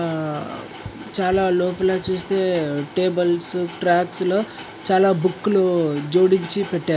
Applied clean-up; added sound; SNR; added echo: none; none; none; none.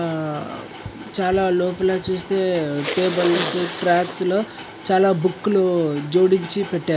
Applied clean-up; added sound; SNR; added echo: none; Respiratory sounds; 10 dB; none.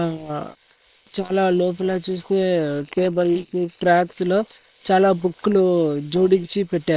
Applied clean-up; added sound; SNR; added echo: neural separator model SepFormer WHAM!.